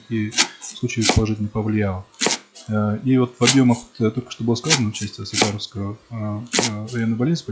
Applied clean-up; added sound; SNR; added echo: classical method log-MMSE.